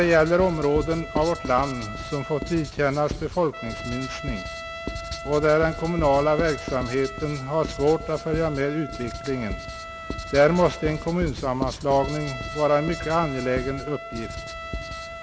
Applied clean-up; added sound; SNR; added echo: none; Writing + Trumpet; 9 dB; none.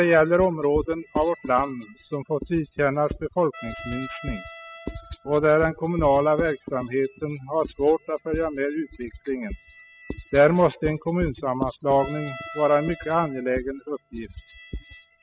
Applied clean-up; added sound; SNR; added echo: classical method spectral subtraction.